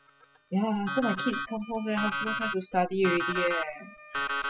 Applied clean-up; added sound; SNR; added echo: classical method spectral subtraction.